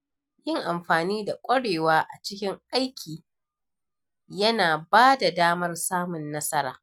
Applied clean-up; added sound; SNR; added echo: none; none; none; none.